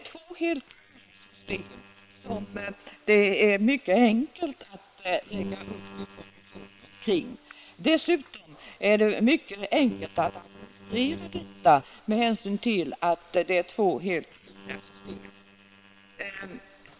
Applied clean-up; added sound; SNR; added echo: neural separator model SepFormer WHAM!.